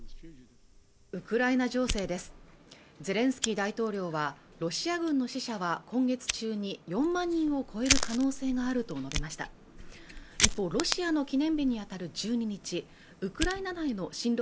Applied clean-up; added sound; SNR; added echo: none; Fire; 6 dB; none.